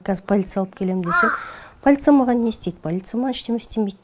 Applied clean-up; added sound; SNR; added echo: none; Crow; 6 dB; none.